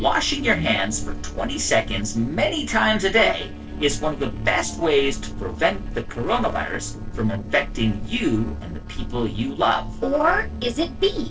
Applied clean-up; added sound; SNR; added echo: neural separator model SepFormer DNS4.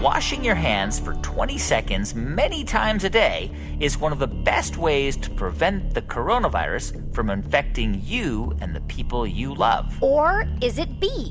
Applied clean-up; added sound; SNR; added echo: none; none; none; none.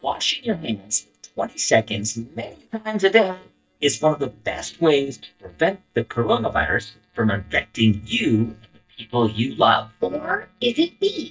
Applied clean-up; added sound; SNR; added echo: neural mask model DeepFilterNet 3.